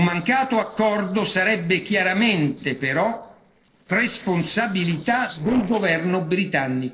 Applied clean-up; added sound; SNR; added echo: neural separator model SepFormer DNS4.